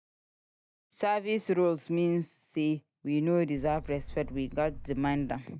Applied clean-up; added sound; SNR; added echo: neural mask model DeepFilterNet 3.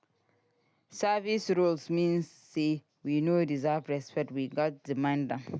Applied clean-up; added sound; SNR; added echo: none; none; none; none.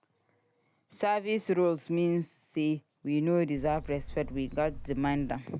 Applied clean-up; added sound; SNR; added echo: none; Buzz; 11 dB; none.